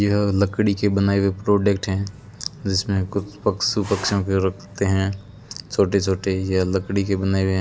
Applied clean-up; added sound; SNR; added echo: none; none; none; none.